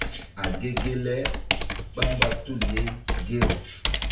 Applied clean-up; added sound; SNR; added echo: none; Computer keyboard; -4 dB; reverberation time 0.2 s.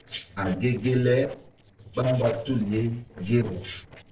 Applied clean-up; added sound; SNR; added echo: neural separator model SepFormer DNS4.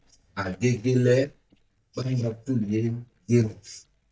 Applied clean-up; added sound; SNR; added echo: neural mask model DeepFilterNet 3.